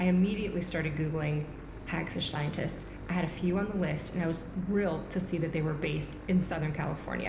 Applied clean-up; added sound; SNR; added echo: none; Engine / Boat, Water vehicle; 11 dB; reverberation time 1.1 s.